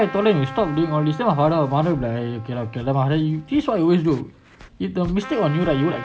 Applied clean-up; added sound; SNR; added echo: none; Trumpet; 17 dB; none.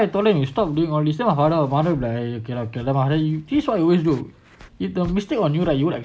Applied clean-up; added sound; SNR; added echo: none; none; none; none.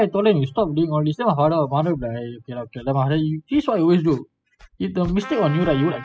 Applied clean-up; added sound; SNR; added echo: classical method spectral subtraction.